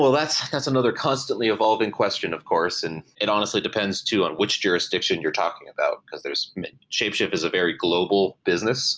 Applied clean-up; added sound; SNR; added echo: none; none; none; none.